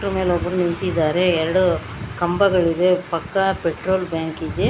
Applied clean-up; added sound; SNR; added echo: none; none; none; none.